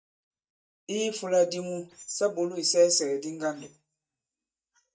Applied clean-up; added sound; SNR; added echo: neural mask model DeepFilterNet 3.